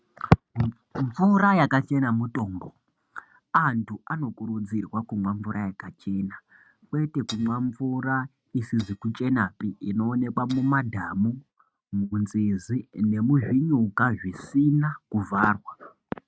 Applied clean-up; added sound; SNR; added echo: neural mask model RNNoise.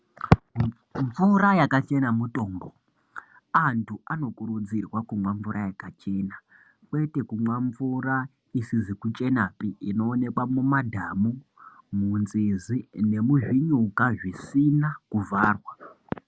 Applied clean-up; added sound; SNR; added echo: none; none; none; none.